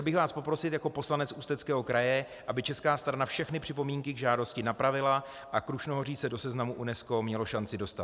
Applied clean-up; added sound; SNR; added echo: none; none; none; none.